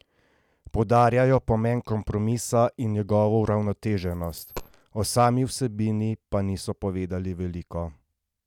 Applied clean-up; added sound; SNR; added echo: none; Coin (dropping); 19 dB; none.